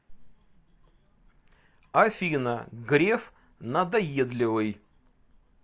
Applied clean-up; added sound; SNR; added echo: none; none; none; none.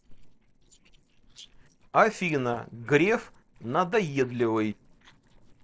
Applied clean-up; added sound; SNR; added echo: neural separator model SepFormer DNS4.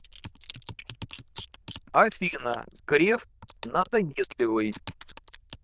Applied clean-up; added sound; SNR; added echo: neural diffusion model UNIVERSE++.